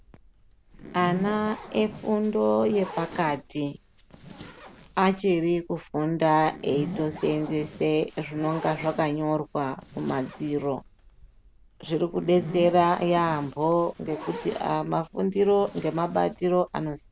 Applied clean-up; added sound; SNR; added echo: none; Zipper (clothing); 15 dB; none.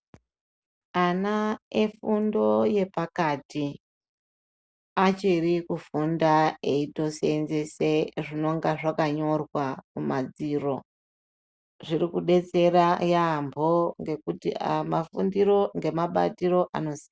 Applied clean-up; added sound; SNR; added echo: none; none; none; none.